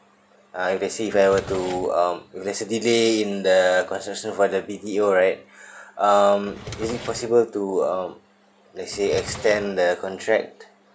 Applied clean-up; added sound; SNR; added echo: none; Drawer open or close; 14 dB; none.